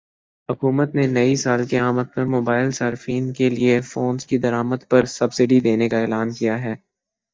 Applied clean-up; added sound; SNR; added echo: neural mask model DeepFilterNet 3.